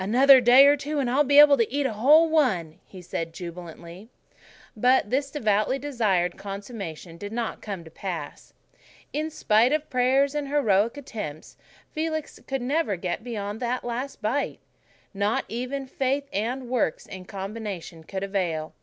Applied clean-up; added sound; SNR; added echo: none; none; none; none.